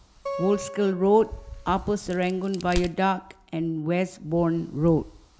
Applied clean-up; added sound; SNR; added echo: none; Acoustic guitar + Crack; 13 dB; none.